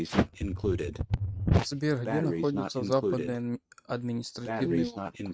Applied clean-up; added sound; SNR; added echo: neural mask model RNNoise.